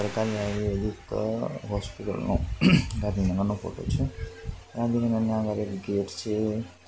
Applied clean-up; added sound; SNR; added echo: none; none; none; none.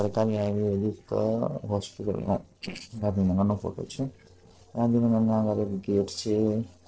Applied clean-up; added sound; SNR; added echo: neural separator model SepFormer DNS4.